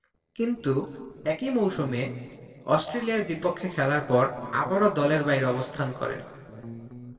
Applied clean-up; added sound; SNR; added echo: neural separator model SepFormer DNS4.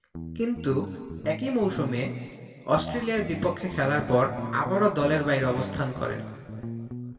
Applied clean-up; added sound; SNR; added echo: none; Guitar; 10 dB; reverberation time 2.0 s.